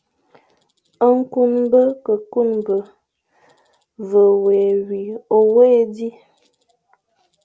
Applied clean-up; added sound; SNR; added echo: none; none; none; none.